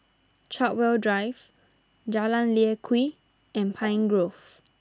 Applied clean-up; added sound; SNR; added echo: none; Whoosh, swoosh, swish; 15 dB; none.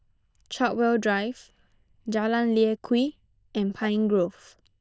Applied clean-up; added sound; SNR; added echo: neural diffusion model UNIVERSE++.